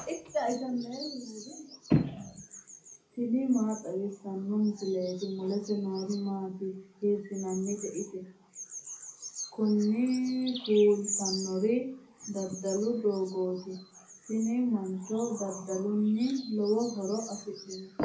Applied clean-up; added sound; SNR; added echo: none; Bird vocalization, bird call, bird song; 14 dB; reverberation time 0.4 s.